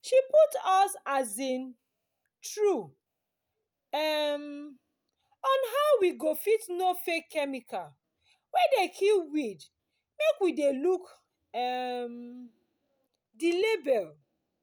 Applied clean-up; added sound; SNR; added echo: none; none; none; none.